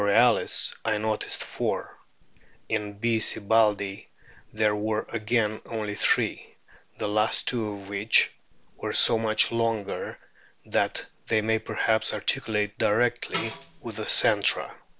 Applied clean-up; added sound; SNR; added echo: none; Tambourine; -5 dB; none.